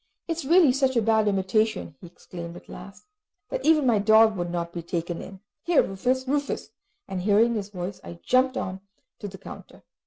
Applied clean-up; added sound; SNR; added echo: none; none; none; none.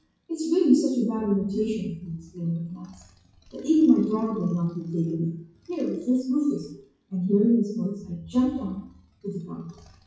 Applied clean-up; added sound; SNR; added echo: classical method WPE with log-MMSE.